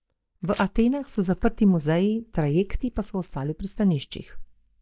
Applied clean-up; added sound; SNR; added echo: neural mask model DeepFilterNet 3.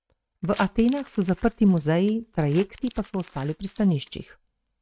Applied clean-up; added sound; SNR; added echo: neural mask model RNNoise.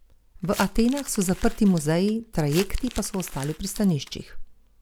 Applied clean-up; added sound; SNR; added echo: none; Crumpling, crinkling; 17 dB; none.